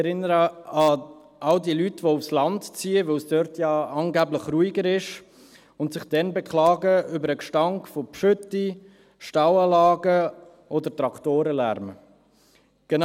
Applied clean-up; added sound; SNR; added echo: none; none; none; none.